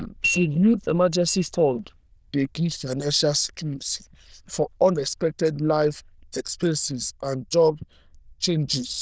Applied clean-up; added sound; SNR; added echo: neural diffusion model UNIVERSE++.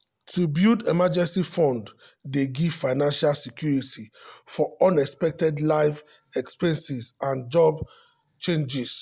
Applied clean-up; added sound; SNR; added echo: none; none; none; none.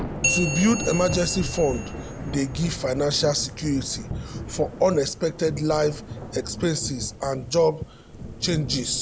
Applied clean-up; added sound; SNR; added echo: none; Thunder / Rain + Bell; 7 dB; none.